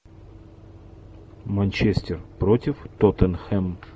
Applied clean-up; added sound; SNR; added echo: none; none; none; none.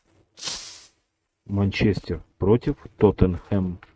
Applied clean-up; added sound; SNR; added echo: neural mask model RNNoise.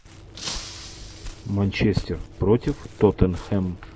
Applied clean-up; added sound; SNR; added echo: none; Shatter + Walk, footsteps; 14 dB; none.